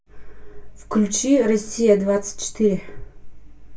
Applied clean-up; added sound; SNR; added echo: none; none; none; reverberation time 0.2 s.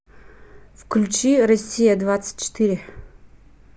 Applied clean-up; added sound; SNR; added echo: none; none; none; none.